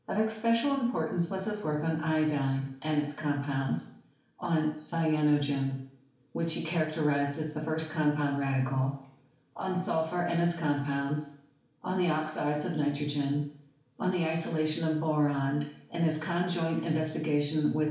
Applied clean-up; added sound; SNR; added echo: none; none; none; reverberation time 0.6 s.